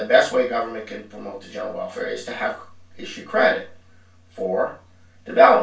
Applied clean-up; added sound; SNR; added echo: none; none; none; reverberation time 0.2 s.